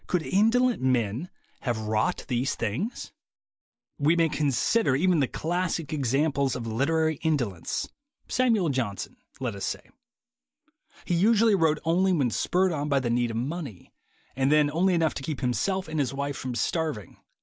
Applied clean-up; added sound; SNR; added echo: neural mask model Resemble Enhance denoiser.